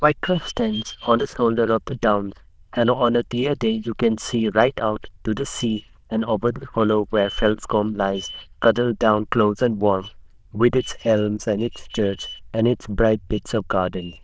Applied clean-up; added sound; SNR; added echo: neural diffusion model UNIVERSE++.